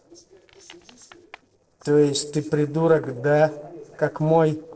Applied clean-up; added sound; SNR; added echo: neural separator model SepFormer DNS4.